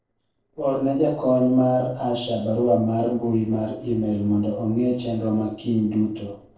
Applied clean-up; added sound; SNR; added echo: neural separator model SepFormer DNS4.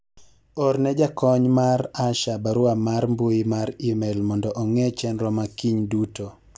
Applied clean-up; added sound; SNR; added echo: none; none; none; none.